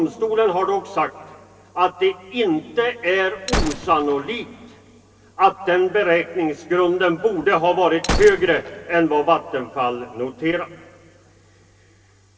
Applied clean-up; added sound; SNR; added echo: none; Gunshot, gunfire; 9 dB; reverberation time 2.6 s.